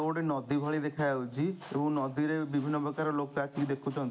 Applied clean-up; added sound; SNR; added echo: none; none; none; none.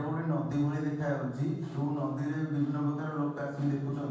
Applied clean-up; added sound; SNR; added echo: none; none; none; reverberation time 1.2 s.